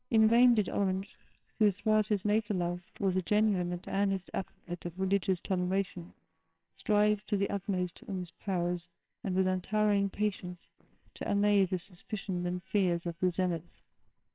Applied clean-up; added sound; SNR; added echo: neural separator model SepFormer WHAMR!.